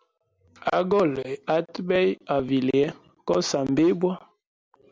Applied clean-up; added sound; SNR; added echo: none; none; none; none.